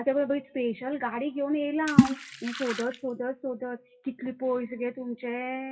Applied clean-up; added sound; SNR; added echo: classical method WPE with log-MMSE.